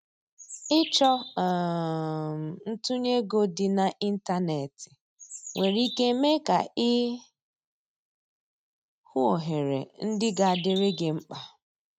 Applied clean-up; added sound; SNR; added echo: neural mask model RNNoise.